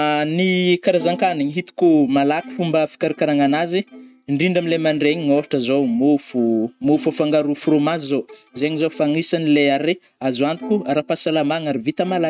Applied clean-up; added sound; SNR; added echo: neural mask model RNNoise.